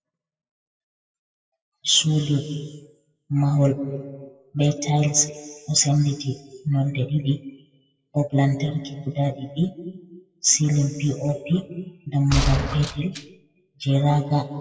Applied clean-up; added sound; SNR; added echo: classical method WPE with log-MMSE.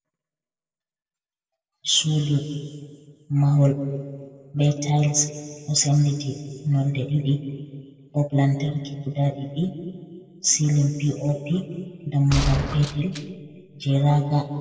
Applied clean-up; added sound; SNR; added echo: none; Gunshot, gunfire; 5 dB; reverberation time 1.8 s.